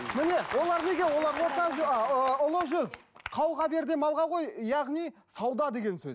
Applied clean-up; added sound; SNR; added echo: none; none; none; none.